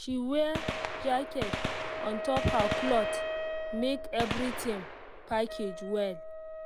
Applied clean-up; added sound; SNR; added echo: none; Wind instrument, woodwind instrument + Gunshot, gunfire; 2 dB; none.